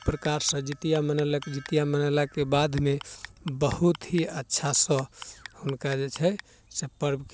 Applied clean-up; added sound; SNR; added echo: none; Clock; 20 dB; none.